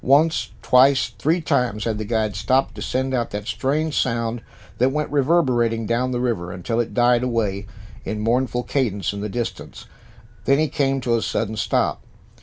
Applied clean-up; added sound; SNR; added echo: none; Wind; 17 dB; none.